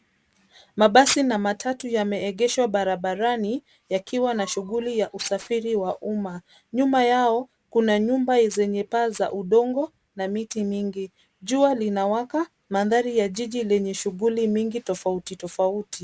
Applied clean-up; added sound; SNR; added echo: none; none; none; none.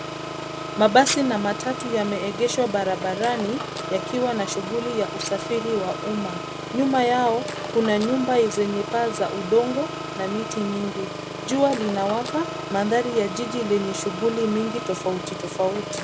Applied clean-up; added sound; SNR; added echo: none; Engine; 7 dB; none.